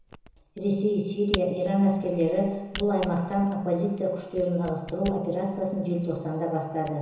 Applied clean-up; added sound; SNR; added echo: none; Camera; 14 dB; reverberation time 1.0 s.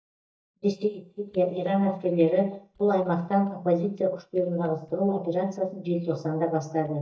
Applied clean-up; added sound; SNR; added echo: neural mask model DeepFilterNet 3.